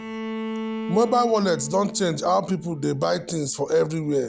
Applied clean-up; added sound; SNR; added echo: none; Bowed string instrument; 10 dB; none.